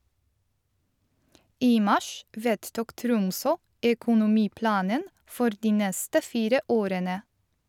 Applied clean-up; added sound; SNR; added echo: none; none; none; none.